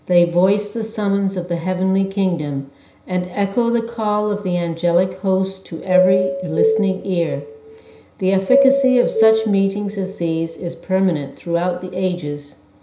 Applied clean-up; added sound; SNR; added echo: none; Doorbell; 1 dB; reverberation time 0.5 s.